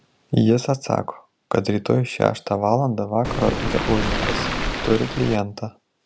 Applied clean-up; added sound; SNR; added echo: none; Waves, surf; 2 dB; none.